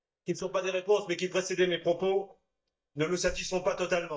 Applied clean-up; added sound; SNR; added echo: neural mask model DeepFilterNet 3.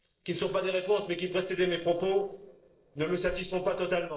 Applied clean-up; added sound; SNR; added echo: neural separator model SepFormer DNS4.